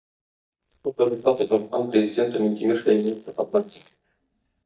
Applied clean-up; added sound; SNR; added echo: neural mask model DeepFilterNet 3.